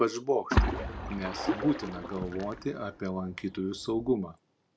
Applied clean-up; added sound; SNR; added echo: none; Splash, splatter; 1 dB; none.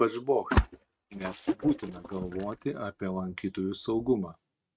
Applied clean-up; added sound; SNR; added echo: neural mask model RNNoise.